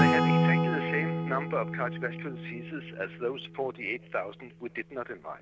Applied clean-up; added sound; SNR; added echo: none; Acoustic guitar / Strum; -4 dB; none.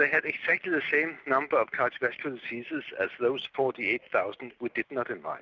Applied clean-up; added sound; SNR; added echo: none; none; none; none.